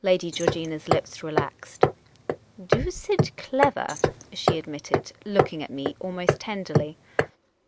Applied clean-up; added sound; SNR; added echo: none; Hammer; -3 dB; none.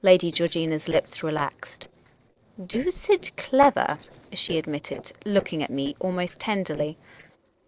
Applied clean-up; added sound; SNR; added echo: neural separator model SepFormer DNS4.